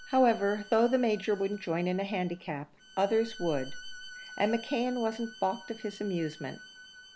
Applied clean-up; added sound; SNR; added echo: none; Bowed string instrument + Chewing, mastication; 16 dB; none.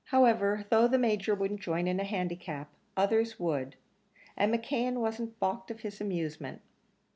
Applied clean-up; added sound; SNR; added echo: none; none; none; none.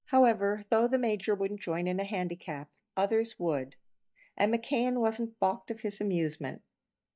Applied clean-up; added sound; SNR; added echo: neural mask model DeepFilterNet 3.